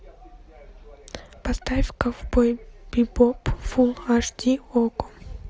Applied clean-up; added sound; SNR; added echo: none; none; none; none.